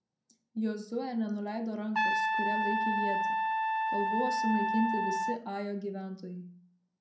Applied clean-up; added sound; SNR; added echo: none; Trumpet; -5 dB; reverberation time 0.6 s.